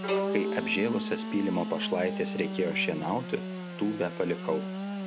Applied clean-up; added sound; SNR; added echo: none; Bowed string instrument + Sawing / Engine; 3 dB; none.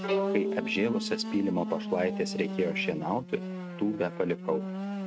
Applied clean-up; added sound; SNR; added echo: neural mask model RNNoise.